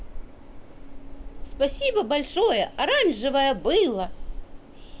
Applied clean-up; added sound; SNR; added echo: none; Train; 11 dB; none.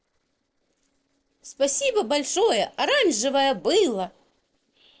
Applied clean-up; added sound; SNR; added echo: neural separator model SepFormer DNS4.